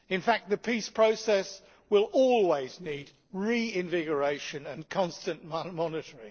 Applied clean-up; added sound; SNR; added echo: neural separator model SepFormer DNS4.